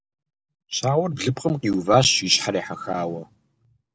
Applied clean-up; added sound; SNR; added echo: none; none; none; none.